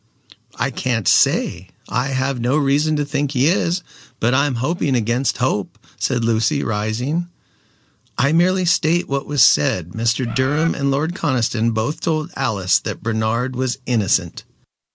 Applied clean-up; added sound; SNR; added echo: none; Bird; 11 dB; none.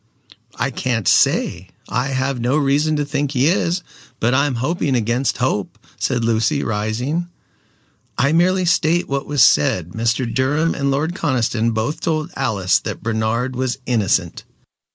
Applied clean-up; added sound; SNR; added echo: neural mask model Resemble Enhance denoiser.